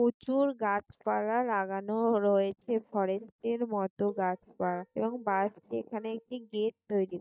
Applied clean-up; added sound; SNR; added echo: neural mask model DeepFilterNet 3.